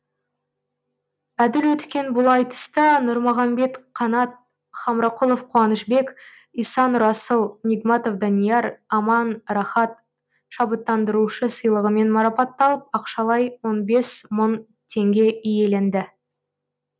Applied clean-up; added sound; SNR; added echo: none; none; none; none.